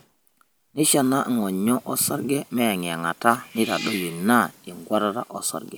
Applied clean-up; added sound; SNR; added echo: none; Cat; 16 dB; none.